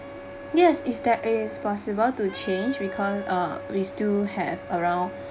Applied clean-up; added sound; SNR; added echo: none; Wind instrument, woodwind instrument; 13 dB; none.